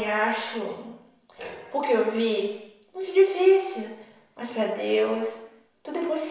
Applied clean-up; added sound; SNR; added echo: none; none; none; reverberation time 0.8 s.